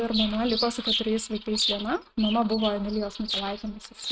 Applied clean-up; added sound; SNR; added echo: neural mask model RNNoise.